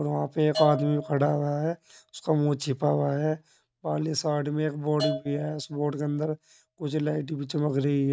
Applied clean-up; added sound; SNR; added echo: neural mask model RNNoise.